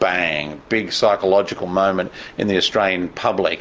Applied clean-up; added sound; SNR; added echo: none; none; none; none.